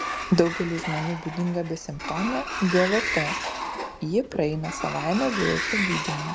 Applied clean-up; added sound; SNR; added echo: none; Sliding door; 4 dB; none.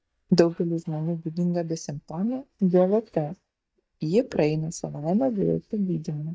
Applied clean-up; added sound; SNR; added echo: neural mask model DeepFilterNet 3.